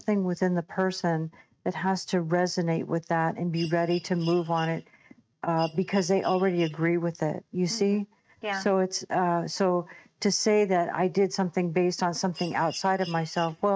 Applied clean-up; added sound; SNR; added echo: neural mask model RNNoise.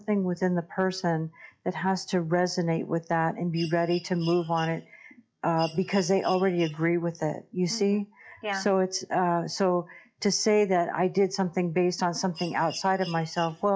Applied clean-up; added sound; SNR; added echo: classical method log-MMSE.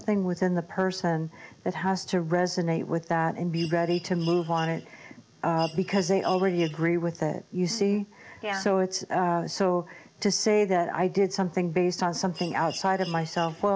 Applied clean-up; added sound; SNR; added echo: none; Mechanisms; 17 dB; none.